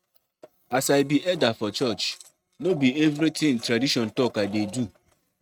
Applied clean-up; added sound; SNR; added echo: neural mask model RNNoise.